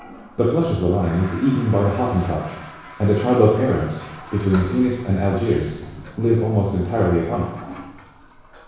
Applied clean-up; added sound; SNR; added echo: none; Toilet flush; 18 dB; reverberation time 1.1 s.